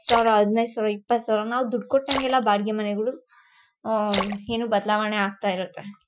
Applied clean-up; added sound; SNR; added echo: classical method Wiener filter.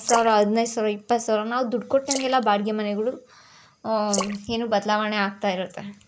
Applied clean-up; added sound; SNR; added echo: neural mask model Resemble Enhance denoiser.